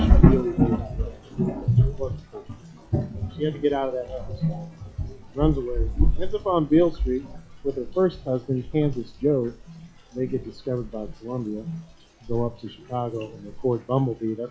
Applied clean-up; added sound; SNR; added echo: classical method log-MMSE.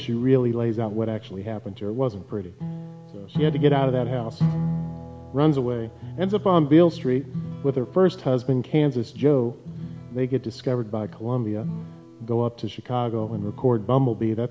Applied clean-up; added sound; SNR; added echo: none; none; none; none.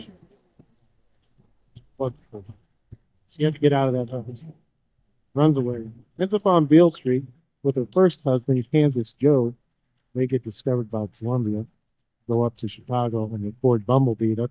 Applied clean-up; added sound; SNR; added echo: neural mask model DeepFilterNet 3.